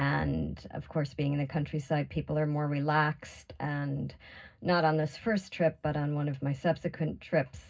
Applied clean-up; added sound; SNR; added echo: none; none; none; reverberation time 0.4 s.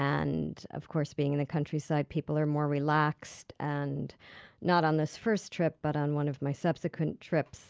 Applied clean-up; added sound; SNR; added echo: none; none; none; none.